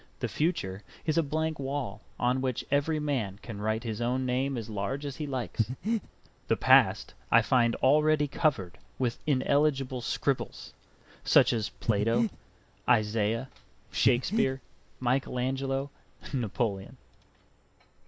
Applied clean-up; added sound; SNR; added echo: none; Breathing; 0 dB; none.